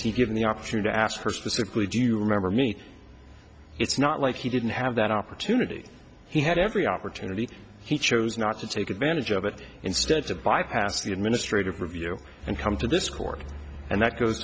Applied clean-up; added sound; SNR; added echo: none; none; none; none.